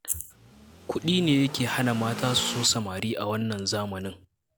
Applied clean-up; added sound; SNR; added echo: none; Accelerating, revving, vroom / Car; 10 dB; none.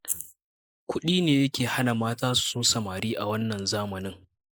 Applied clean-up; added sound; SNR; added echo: neural mask model Resemble Enhance denoiser.